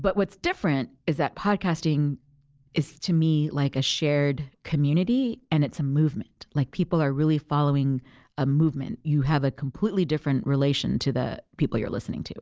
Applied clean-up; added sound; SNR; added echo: none; none; none; none.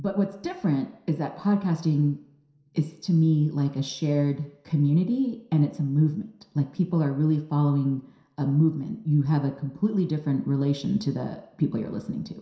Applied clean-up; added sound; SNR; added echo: none; none; none; reverberation time 0.7 s.